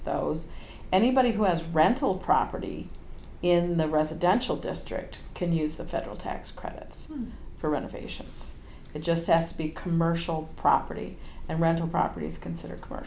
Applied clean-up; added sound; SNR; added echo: none; none; none; none.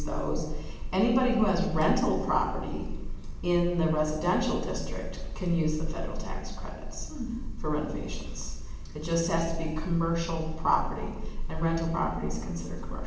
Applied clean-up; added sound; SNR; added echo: none; none; none; reverberation time 0.9 s.